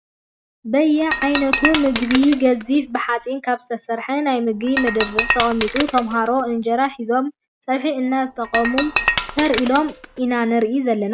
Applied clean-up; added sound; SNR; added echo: none; Shatter; 6 dB; none.